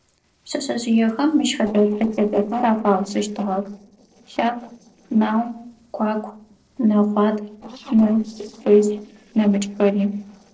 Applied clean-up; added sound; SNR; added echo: neural separator model SepFormer DNS4.